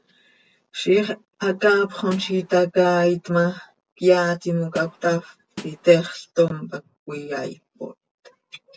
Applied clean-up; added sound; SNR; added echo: none; Snare drum; 16 dB; none.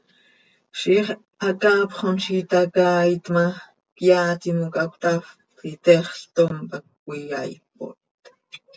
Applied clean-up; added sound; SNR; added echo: none; none; none; none.